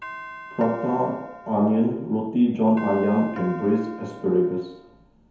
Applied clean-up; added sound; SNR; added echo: none; Doorbell; 16 dB; reverberation time 0.9 s.